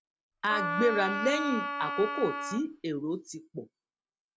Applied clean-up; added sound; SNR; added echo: none; Wind instrument, woodwind instrument; 2 dB; none.